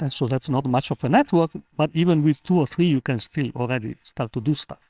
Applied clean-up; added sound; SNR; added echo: neural separator model SepFormer WHAMR!.